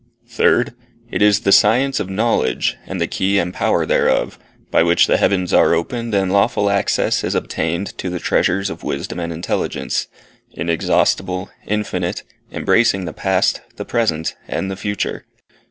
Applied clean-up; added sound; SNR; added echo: none; none; none; none.